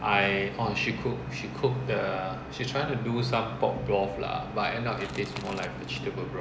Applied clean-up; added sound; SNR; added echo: none; Crushing / Wood; 16 dB; none.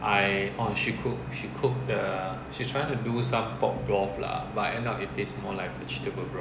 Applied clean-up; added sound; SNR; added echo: none; none; none; none.